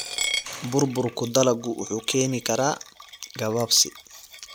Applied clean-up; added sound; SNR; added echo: none; Coin (dropping); 11 dB; none.